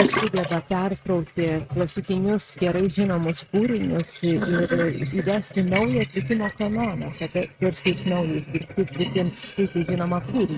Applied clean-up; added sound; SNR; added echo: neural mask model RNNoise.